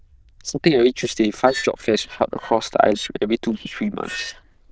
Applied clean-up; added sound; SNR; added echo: neural diffusion model UNIVERSE++.